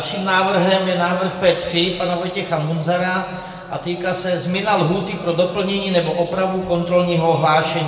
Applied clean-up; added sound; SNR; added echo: none; none; none; reverberation time 2.0 s.